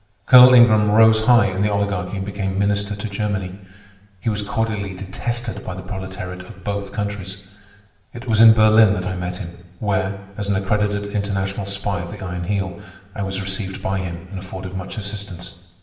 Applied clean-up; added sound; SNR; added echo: none; none; none; reverberation time 1.0 s.